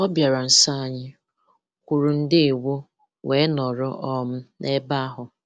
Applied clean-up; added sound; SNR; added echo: none; none; none; none.